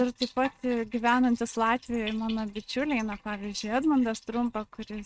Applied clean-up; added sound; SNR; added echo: neural mask model RNNoise.